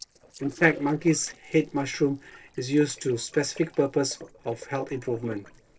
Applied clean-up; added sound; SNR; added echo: neural separator model SepFormer DNS4.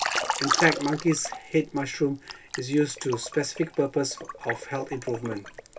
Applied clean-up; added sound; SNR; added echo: none; Liquid; 6 dB; reverberation time 0.1 s.